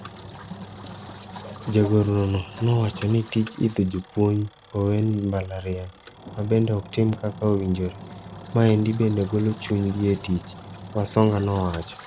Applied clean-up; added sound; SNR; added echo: none; Engine; 16 dB; none.